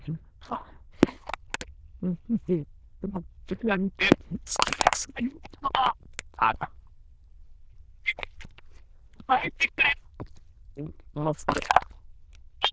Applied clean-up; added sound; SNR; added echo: neural diffusion model UNIVERSE++.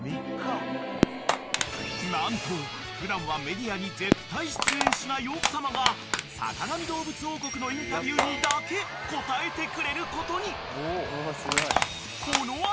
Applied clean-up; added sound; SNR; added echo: none; Fireworks + Crushing; 2 dB; none.